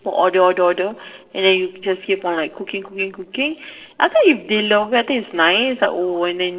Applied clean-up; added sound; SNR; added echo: neural separator model SepFormer DNS4.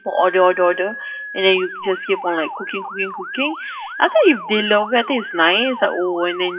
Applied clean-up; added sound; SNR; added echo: classical method WPE with log-MMSE.